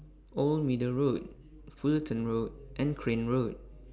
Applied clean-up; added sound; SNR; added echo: none; none; none; none.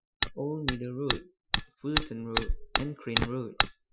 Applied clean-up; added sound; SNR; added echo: classical method Wiener filter.